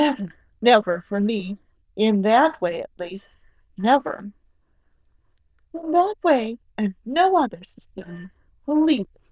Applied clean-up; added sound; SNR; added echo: neural diffusion model UNIVERSE++.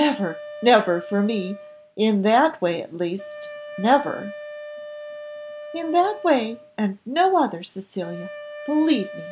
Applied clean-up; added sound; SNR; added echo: none; Wind instrument, woodwind instrument; 15 dB; none.